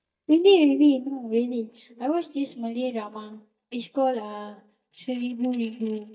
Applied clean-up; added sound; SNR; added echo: neural mask model DeepFilterNet 3.